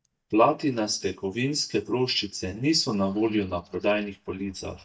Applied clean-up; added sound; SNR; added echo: neural mask model DeepFilterNet 3.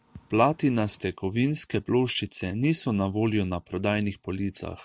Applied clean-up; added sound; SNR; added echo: none; none; none; none.